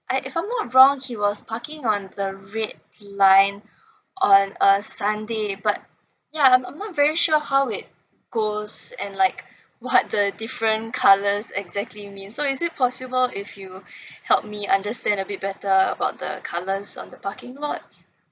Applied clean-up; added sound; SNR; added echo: none; none; none; none.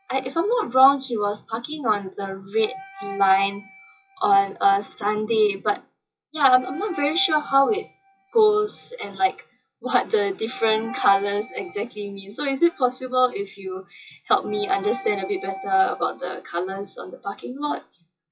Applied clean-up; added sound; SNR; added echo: classical method WPE with log-MMSE.